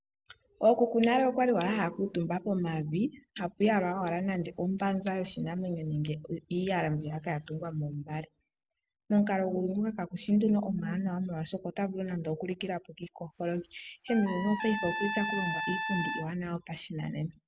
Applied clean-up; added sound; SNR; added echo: none; Trumpet; 6 dB; none.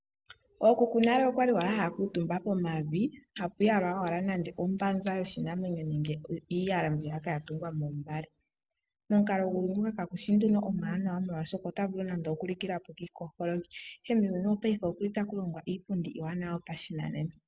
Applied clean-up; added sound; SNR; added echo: none; none; none; none.